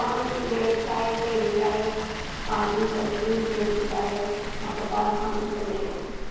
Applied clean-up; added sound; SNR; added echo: none; Water; 6 dB; reverberation time 1.2 s.